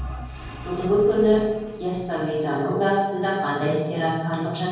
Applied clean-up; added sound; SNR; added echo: none; Engine / Vehicle; 16 dB; reverberation time 1.3 s.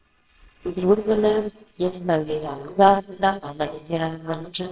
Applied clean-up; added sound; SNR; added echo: neural separator model SepFormer WHAMR!.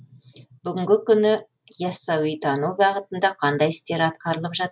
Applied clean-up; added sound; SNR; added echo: none; none; none; none.